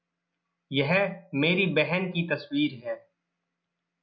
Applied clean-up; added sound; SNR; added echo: none; none; none; none.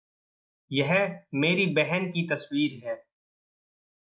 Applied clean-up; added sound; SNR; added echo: neural mask model Resemble Enhance denoiser.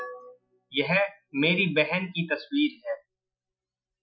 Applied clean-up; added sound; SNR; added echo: classical method Wiener filter.